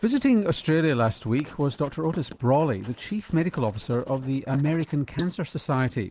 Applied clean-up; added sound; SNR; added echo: neural mask model Resemble Enhance denoiser.